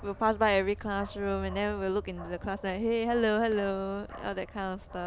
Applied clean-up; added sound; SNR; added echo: none; Bark; 14 dB; none.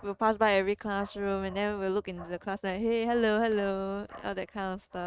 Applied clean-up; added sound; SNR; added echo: neural mask model RNNoise.